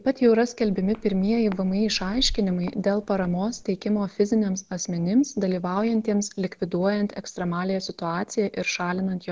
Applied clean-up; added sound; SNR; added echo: none; Walk, footsteps; 13 dB; none.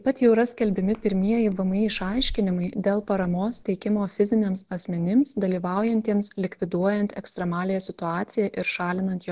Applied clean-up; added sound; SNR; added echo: neural mask model DeepFilterNet 3.